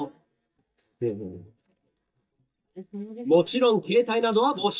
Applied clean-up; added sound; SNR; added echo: neural mask model DeepFilterNet 3.